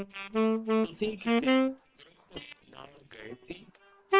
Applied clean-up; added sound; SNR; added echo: neural separator model SepFormer WHAM!.